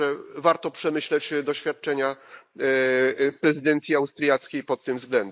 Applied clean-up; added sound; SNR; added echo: neural mask model Resemble Enhance denoiser.